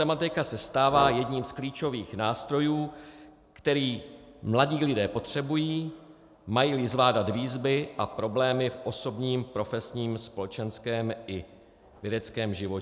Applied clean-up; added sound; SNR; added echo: none; Brass instrument; 10 dB; none.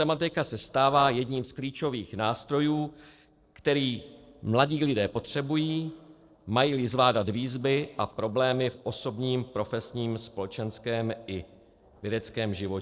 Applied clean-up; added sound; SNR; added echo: neural separator model SepFormer DNS4.